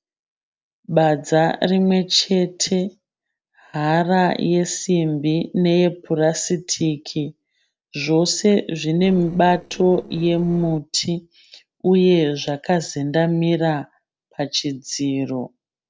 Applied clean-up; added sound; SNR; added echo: neural separator model SepFormer DNS4.